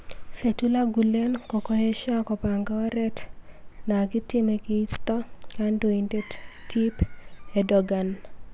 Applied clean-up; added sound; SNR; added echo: none; Gull, seagull / Fowl; 10 dB; none.